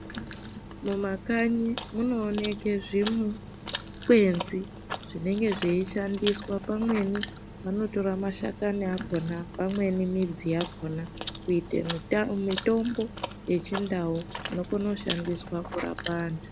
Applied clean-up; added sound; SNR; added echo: none; Chewing, mastication; 6 dB; none.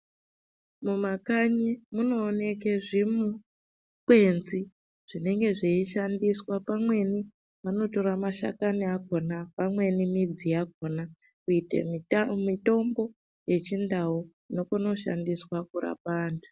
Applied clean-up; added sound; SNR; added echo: none; none; none; none.